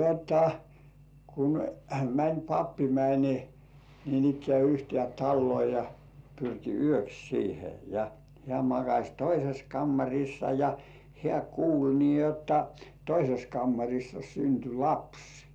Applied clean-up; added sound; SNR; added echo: none; none; none; none.